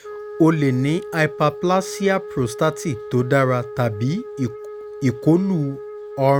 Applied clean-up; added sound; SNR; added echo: none; Wind instrument, woodwind instrument; 13 dB; none.